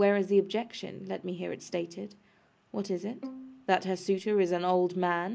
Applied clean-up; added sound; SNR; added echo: none; Bowed string instrument; 18 dB; none.